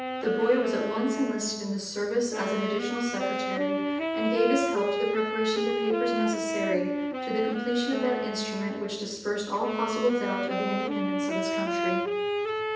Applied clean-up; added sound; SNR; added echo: none; Wind instrument, woodwind instrument; 1 dB; reverberation time 0.9 s.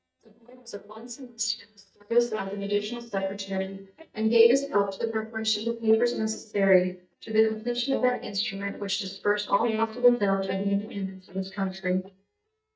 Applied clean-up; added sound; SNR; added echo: neural mask model DeepFilterNet 3.